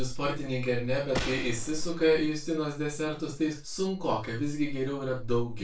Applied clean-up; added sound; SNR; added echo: none; Gunshot, gunfire; 12 dB; reverberation time 0.2 s.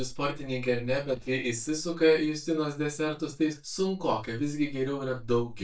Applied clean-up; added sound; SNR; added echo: neural mask model DeepFilterNet 3.